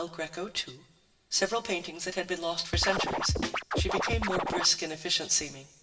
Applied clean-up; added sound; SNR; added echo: none; Scratching (performance technique); -2 dB; reverberation time 0.7 s.